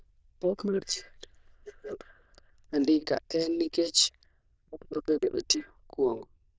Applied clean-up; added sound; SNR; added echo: neural diffusion model UNIVERSE++.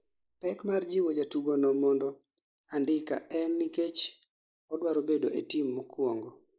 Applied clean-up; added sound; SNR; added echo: neural mask model Resemble Enhance denoiser.